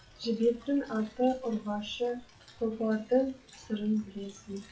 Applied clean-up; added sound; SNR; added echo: classical method WPE with log-MMSE.